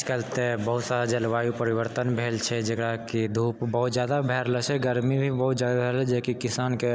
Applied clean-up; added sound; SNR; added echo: none; none; none; none.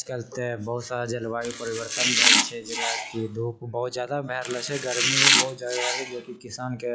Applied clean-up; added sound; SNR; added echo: classical method log-MMSE.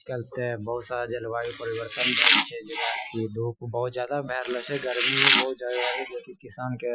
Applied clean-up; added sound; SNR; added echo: classical method Wiener filter.